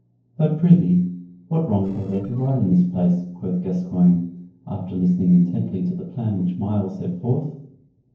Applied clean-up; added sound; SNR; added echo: neural separator model SepFormer DNS4.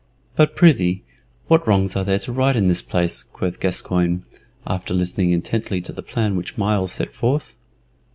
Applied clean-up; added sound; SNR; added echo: none; none; none; none.